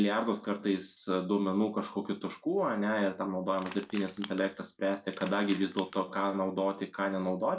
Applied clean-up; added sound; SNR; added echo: none; Crushing; 15 dB; reverberation time 0.2 s.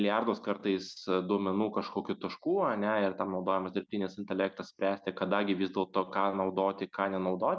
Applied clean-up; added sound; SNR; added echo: none; none; none; none.